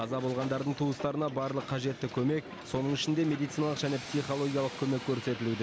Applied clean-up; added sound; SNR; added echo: none; Hiss; 12 dB; none.